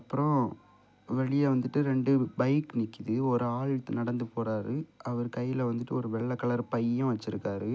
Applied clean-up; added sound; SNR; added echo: none; none; none; none.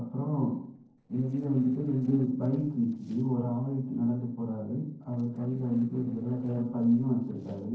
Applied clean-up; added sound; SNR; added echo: neural separator model SepFormer DNS4.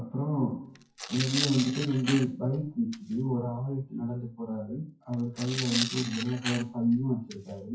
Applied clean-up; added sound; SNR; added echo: classical method WPE with log-MMSE.